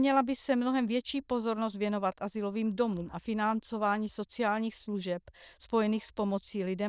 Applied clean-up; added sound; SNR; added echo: neural diffusion model UNIVERSE++.